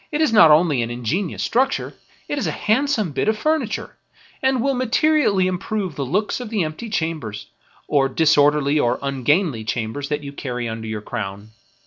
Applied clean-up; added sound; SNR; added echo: none; none; none; none.